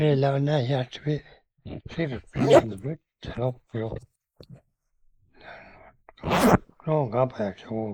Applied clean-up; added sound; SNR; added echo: neural mask model Resemble Enhance denoiser.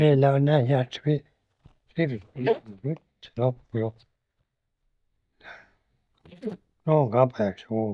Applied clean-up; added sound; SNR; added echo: neural mask model DeepFilterNet 3.